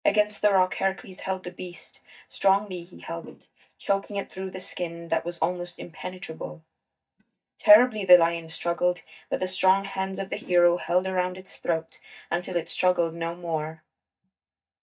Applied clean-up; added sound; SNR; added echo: neural mask model DeepFilterNet 3.